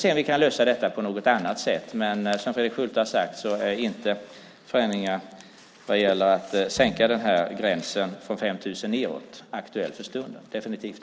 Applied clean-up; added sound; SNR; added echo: none; Bowed string instrument; 18 dB; none.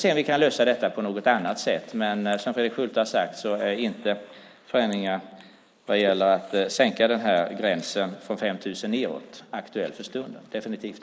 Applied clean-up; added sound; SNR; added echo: neural mask model Resemble Enhance denoiser.